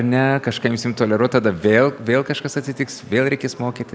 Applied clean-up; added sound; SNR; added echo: none; none; none; none.